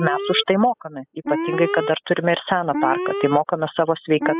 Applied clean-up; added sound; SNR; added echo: classical method spectral subtraction.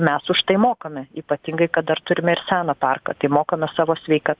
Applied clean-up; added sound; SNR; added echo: none; none; none; none.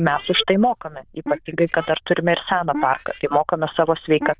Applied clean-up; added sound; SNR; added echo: neural diffusion model UNIVERSE++.